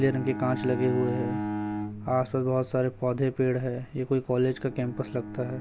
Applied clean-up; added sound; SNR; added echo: none; Bowed string instrument; 8 dB; none.